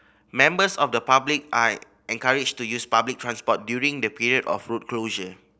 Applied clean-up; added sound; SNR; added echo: none; none; none; none.